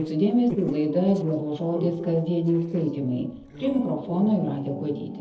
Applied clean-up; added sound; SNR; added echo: neural separator model SepFormer DNS4.